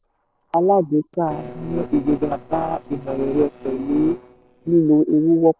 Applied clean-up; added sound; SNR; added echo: neural separator model SepFormer DNS4.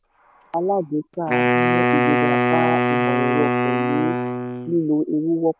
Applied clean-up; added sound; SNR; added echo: none; Wind instrument, woodwind instrument; -3 dB; none.